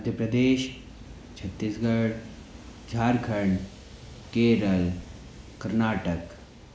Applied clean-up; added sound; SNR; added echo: none; Train; 17 dB; none.